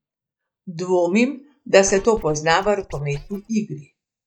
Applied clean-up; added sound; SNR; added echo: neural mask model DeepFilterNet 3.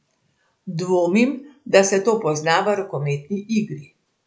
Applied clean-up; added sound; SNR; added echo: none; none; none; none.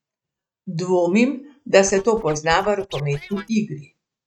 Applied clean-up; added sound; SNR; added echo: neural mask model RNNoise.